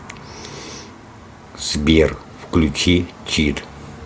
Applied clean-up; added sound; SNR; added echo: none; none; none; none.